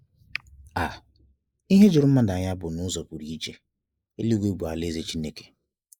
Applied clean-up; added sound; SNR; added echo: neural mask model Resemble Enhance denoiser.